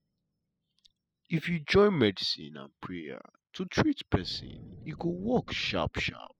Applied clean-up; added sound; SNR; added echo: classical method spectral subtraction.